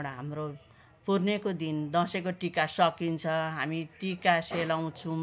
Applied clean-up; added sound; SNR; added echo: none; none; none; none.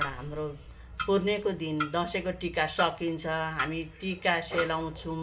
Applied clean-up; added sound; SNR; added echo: none; Clock; 9 dB; reverberation time 0.4 s.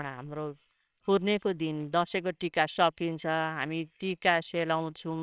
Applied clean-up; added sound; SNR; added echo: neural separator model SepFormer WHAMR!.